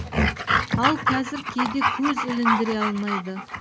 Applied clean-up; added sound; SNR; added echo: none; Dog; -2 dB; none.